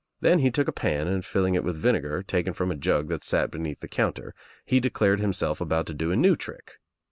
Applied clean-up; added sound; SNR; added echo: none; none; none; none.